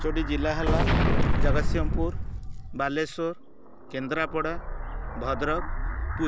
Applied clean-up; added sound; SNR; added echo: none; Explosion; -5 dB; none.